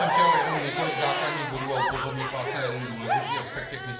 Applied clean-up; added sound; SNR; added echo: none; Crowd / Cheering; -4 dB; reverberation time 1.3 s.